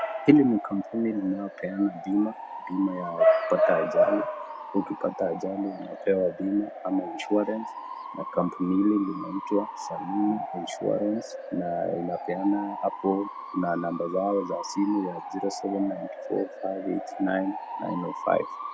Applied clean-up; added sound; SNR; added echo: none; Bark / Motor vehicle (road) / Siren; 5 dB; none.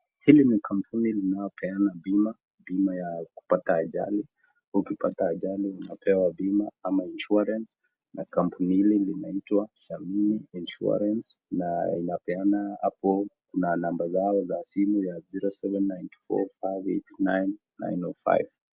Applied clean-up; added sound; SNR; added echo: none; none; none; none.